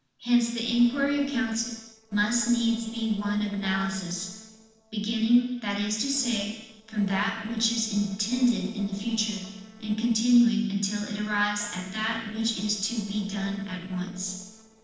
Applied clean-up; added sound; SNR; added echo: neural separator model SepFormer DNS4.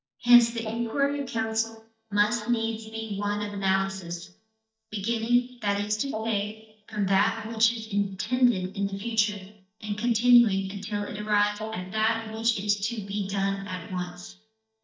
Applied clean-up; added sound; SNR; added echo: neural mask model DeepFilterNet 3.